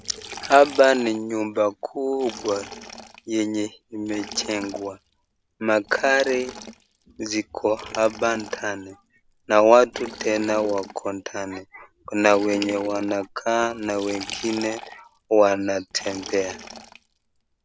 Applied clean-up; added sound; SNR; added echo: none; Liquid; 16 dB; none.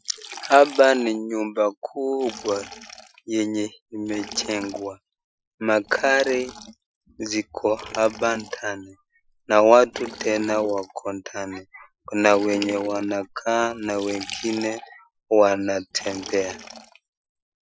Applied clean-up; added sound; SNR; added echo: classical method Wiener filter.